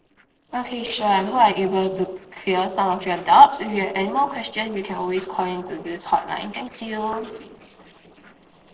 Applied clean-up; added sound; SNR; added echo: neural separator model SepFormer DNS4.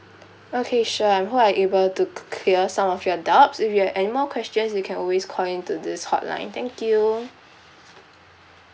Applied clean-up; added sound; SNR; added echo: none; none; none; none.